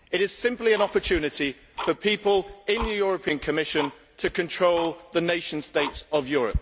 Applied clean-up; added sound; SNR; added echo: none; Tick-tock; 12 dB; none.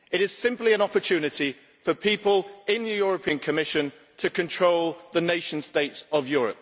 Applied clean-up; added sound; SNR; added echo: none; none; none; none.